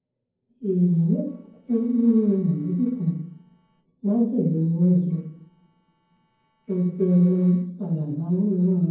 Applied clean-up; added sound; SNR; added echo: neural separator model SepFormer DNS4.